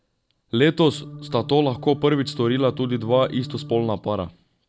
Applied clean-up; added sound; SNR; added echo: none; Organ; 14 dB; none.